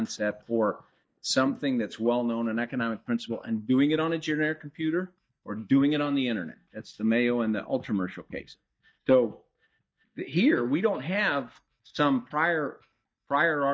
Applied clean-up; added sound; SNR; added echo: neural mask model DeepFilterNet 3.